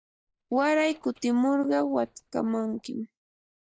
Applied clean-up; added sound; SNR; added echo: neural mask model DeepFilterNet 3.